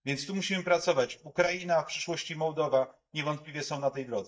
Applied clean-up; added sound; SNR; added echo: neural mask model DeepFilterNet 3.